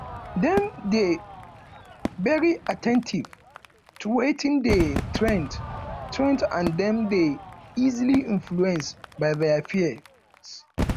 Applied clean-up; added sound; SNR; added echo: none; Crowd / Fireworks; 9 dB; none.